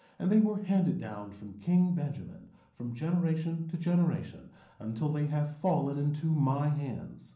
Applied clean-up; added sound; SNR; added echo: none; none; none; reverberation time 0.6 s.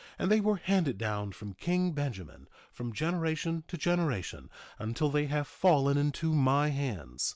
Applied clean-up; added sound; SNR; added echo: none; none; none; none.